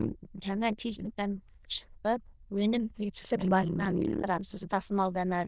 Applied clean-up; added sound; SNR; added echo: neural diffusion model UNIVERSE++.